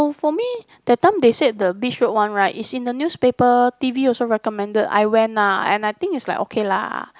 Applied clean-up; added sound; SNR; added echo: none; none; none; none.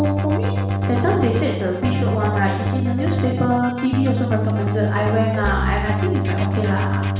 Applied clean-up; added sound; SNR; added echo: none; Keyboard (musical); -1 dB; reverberation time 1.1 s.